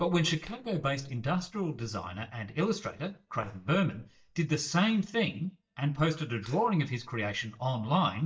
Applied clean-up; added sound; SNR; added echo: neural mask model DeepFilterNet 3.